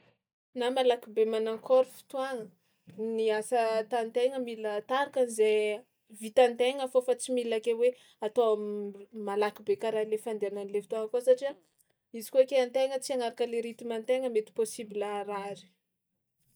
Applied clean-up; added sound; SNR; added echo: neural mask model DeepFilterNet 3.